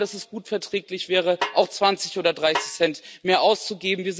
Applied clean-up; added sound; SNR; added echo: none; Snare drum; 10 dB; none.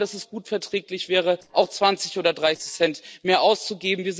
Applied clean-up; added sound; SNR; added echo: neural separator model SepFormer DNS4.